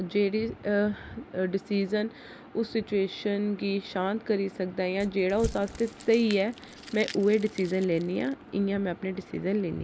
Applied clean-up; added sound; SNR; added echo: none; Crumpling, crinkling / Crushing; 15 dB; none.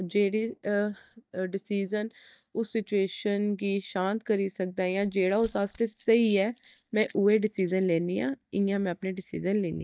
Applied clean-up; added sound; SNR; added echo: neural mask model DeepFilterNet 3.